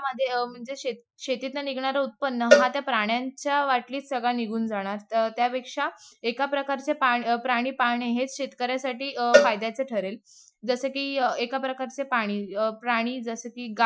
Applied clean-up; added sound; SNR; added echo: classical method Wiener filter.